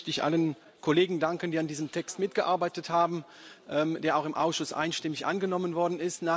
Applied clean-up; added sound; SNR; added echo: none; none; none; none.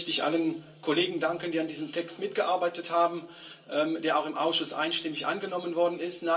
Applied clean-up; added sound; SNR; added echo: none; none; none; reverberation time 0.2 s.